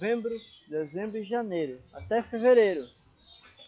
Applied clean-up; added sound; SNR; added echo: classical method log-MMSE.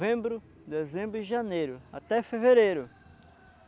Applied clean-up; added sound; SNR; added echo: none; none; none; none.